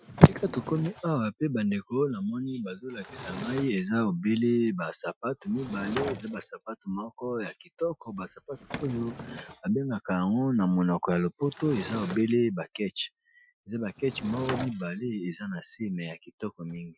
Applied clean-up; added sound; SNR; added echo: classical method Wiener filter.